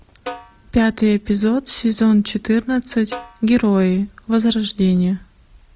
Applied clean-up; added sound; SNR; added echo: none; Snare drum; 19 dB; none.